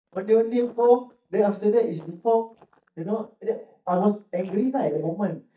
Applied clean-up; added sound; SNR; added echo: neural mask model DeepFilterNet 3.